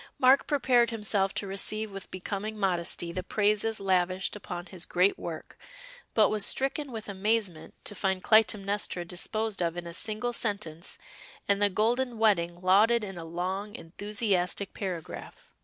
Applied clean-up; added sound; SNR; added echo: none; none; none; none.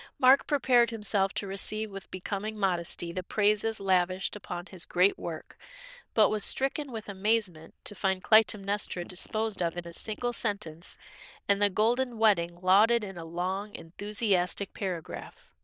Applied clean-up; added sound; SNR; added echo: neural diffusion model UNIVERSE++.